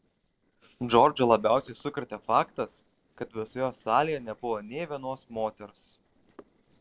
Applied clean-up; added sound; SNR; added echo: neural separator model SepFormer DNS4.